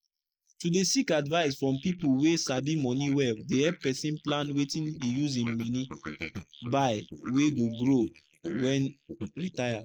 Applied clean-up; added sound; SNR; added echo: neural mask model Resemble Enhance denoiser.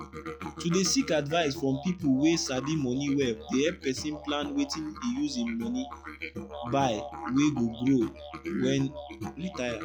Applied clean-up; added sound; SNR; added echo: classical method log-MMSE.